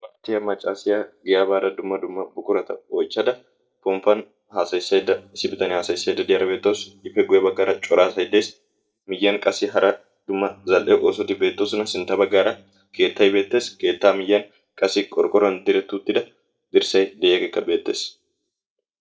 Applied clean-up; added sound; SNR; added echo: neural mask model DeepFilterNet 3.